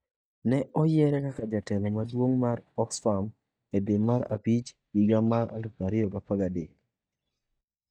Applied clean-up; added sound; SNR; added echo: neural mask model DeepFilterNet 3.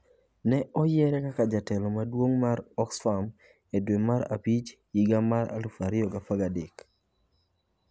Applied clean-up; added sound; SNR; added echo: none; none; none; none.